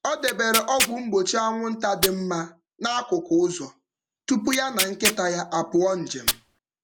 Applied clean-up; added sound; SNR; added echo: none; Tearing; 5 dB; none.